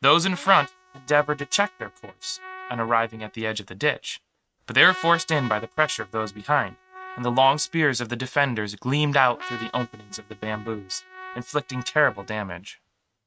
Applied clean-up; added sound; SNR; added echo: neural mask model RNNoise.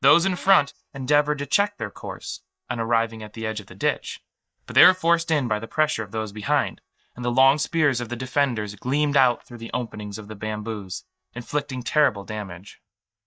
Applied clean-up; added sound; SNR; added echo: neural mask model DeepFilterNet 3.